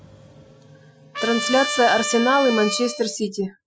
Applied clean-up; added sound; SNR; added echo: classical method Wiener filter.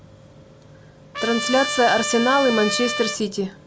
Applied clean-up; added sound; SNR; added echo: none; Trumpet; 5 dB; none.